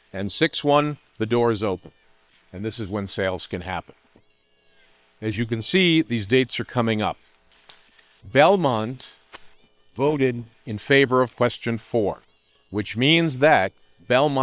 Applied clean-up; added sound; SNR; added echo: neural separator model SepFormer WHAM!.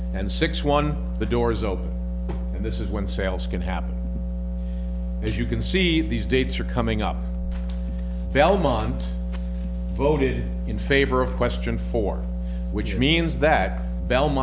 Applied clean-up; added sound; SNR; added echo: none; none; none; none.